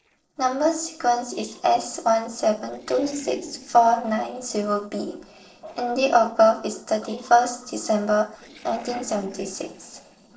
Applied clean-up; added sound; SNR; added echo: neural separator model SepFormer DNS4.